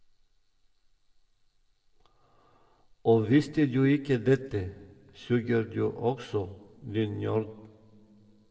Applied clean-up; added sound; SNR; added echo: none; none; none; reverberation time 1.2 s.